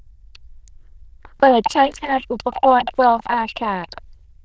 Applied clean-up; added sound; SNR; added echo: neural diffusion model UNIVERSE++.